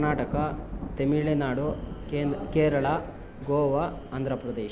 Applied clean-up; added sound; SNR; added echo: none; Thunder; 10 dB; none.